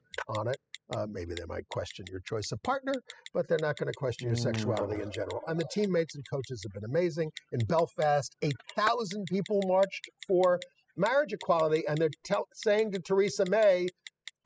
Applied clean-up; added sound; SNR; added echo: classical method spectral subtraction.